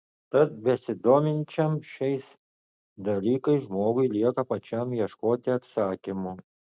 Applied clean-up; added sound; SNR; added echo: none; none; none; none.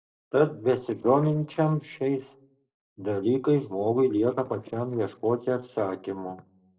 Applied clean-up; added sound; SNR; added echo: neural separator model SepFormer DNS4.